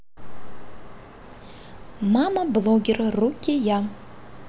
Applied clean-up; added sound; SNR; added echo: none; none; none; none.